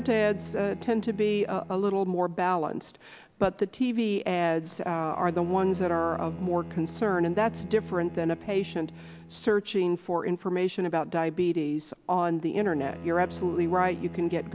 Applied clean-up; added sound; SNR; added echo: none; Bowed string instrument; 15 dB; none.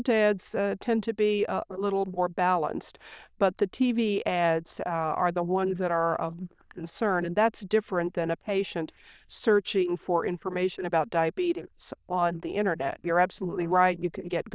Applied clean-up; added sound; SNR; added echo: neural diffusion model UNIVERSE++.